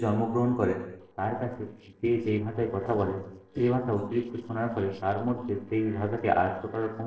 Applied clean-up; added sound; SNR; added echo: neural separator model SepFormer DNS4.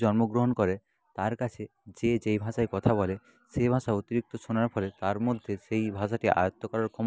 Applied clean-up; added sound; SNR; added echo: none; none; none; none.